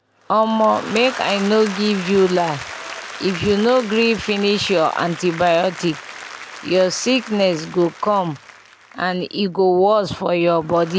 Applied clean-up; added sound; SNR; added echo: none; Applause / Crowd; 15 dB; none.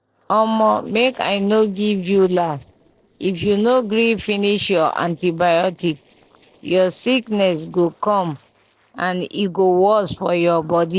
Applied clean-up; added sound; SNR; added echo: neural separator model SepFormer DNS4.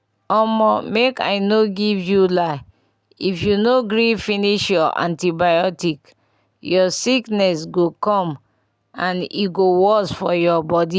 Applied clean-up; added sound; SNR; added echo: none; none; none; none.